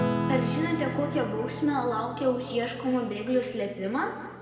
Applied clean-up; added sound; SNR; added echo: none; Acoustic guitar / Strum; 5 dB; reverberation time 2.1 s.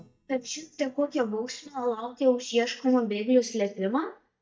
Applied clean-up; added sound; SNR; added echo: neural mask model DeepFilterNet 3.